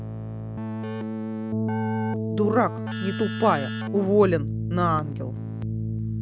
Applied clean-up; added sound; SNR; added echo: none; Keyboard (musical); 2 dB; none.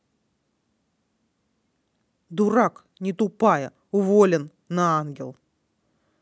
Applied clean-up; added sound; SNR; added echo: none; none; none; none.